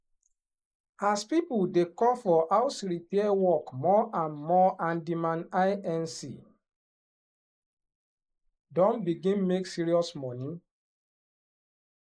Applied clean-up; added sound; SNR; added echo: neural mask model Resemble Enhance denoiser.